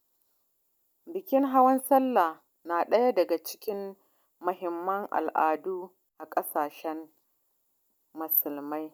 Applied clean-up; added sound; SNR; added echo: none; none; none; none.